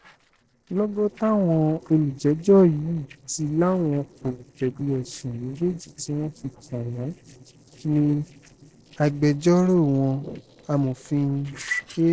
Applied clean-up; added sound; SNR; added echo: neural separator model SepFormer DNS4.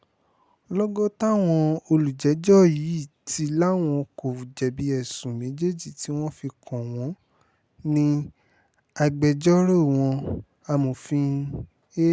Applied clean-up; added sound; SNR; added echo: none; none; none; none.